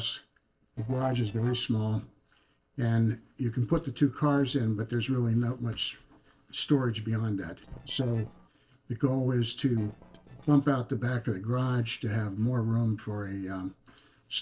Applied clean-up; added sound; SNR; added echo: neural separator model SepFormer DNS4.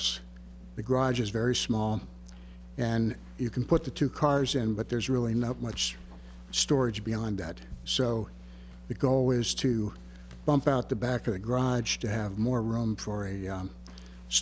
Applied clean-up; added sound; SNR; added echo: none; none; none; none.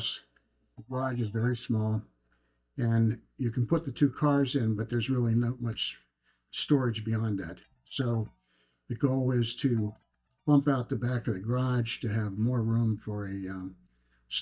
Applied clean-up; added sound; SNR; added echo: neural mask model DeepFilterNet 3.